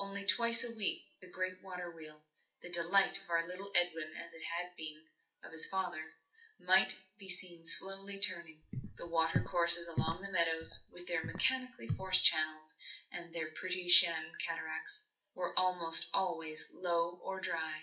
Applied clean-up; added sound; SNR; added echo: classical method WPE with log-MMSE.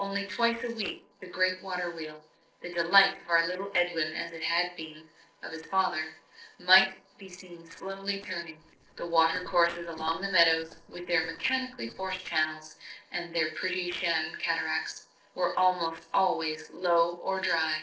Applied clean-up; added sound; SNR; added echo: neural separator model SepFormer DNS4.